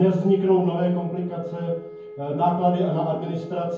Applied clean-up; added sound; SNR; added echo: none; Wind instrument, woodwind instrument; 17 dB; reverberation time 0.9 s.